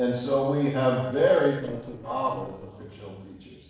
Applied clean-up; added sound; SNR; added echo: neural separator model SepFormer DNS4.